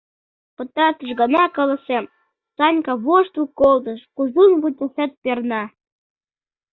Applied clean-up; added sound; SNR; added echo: neural mask model DeepFilterNet 3.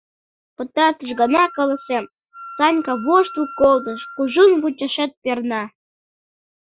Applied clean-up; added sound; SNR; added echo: classical method Wiener filter.